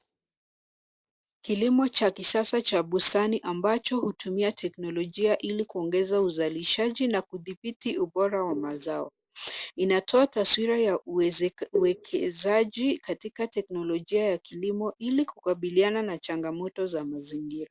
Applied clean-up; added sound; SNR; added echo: neural mask model Resemble Enhance denoiser.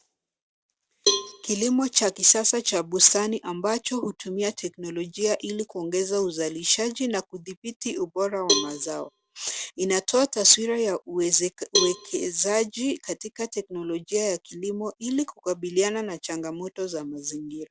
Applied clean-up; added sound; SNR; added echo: none; Cowbell; 5 dB; none.